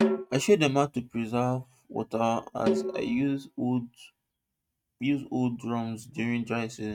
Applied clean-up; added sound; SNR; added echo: neural mask model RNNoise.